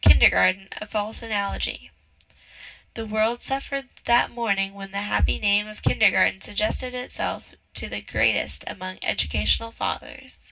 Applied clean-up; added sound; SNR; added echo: none; none; none; reverberation time 0.4 s.